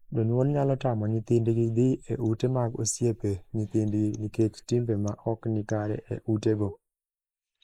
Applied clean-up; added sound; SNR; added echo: neural mask model Resemble Enhance denoiser.